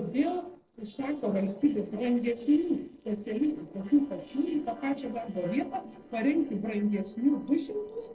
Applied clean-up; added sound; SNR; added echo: neural separator model SepFormer DNS4.